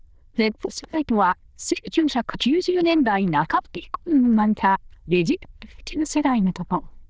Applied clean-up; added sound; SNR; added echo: neural diffusion model UNIVERSE++.